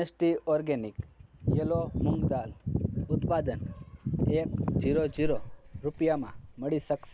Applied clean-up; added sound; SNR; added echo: none; Clock; 13 dB; none.